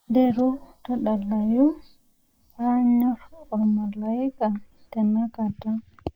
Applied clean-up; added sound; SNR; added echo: neural mask model Resemble Enhance denoiser.